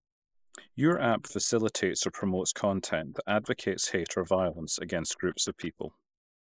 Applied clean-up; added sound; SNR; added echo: neural mask model Resemble Enhance denoiser.